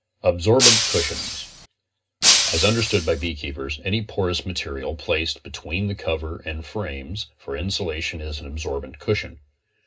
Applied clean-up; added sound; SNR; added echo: none; Shatter; -5 dB; reverberation time 0.2 s.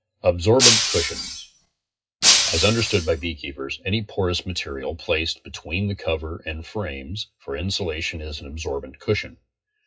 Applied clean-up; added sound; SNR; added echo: classical method WPE with log-MMSE.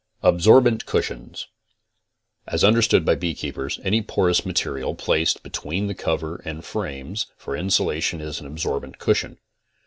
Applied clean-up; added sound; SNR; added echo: none; none; none; none.